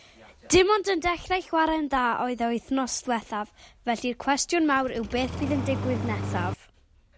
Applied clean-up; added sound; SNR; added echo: none; Engine starting; 6 dB; none.